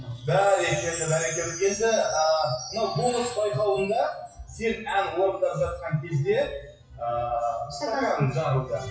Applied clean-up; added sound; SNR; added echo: classical method WPE with log-MMSE.